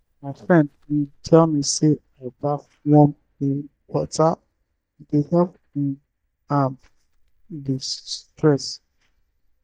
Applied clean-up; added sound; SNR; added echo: neural mask model DeepFilterNet 3.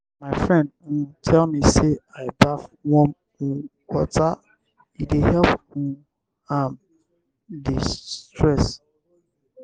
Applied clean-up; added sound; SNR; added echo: none; none; none; none.